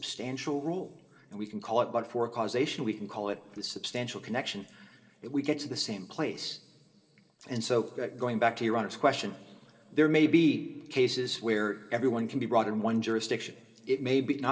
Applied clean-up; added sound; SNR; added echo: none; none; none; reverberation time 2.7 s.